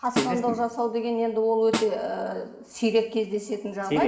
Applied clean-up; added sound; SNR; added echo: none; Snare drum; 10 dB; reverberation time 0.8 s.